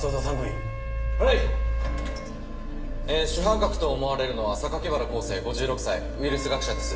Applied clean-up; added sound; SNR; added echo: none; Wind instrument, woodwind instrument; 18 dB; reverberation time 0.8 s.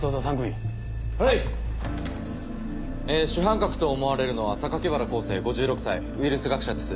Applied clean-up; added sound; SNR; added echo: none; none; none; none.